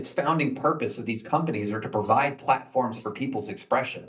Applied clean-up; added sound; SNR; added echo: neural mask model DeepFilterNet 3.